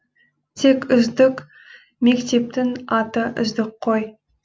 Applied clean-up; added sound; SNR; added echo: none; none; none; none.